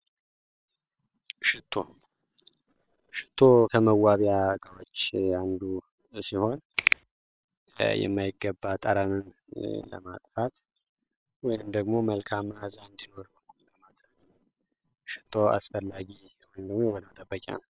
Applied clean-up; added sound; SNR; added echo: neural separator model SepFormer WHAM!.